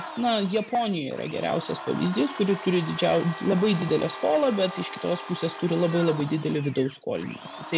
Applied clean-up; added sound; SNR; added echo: none; Domestic sounds, home sounds; 13 dB; none.